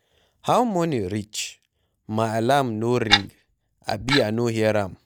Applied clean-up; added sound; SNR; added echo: none; Clock; 1 dB; none.